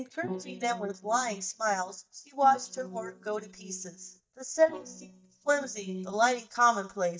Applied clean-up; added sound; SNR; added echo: neural mask model DeepFilterNet 3.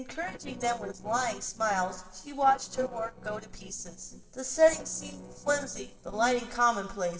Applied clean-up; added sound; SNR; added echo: neural separator model SepFormer DNS4.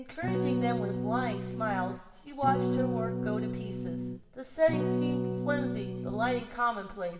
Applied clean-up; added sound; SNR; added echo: none; Electric guitar / Strum; -2 dB; reverberation time 2.3 s.